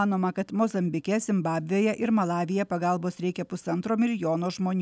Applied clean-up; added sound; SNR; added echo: none; none; none; none.